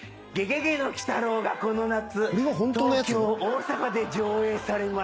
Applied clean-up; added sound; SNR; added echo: none; none; none; none.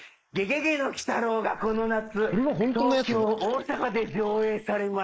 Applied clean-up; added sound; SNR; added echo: neural mask model Resemble Enhance denoiser.